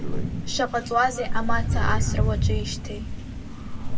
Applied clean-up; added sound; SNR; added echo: none; Crow; -5 dB; reverberation time 1.7 s.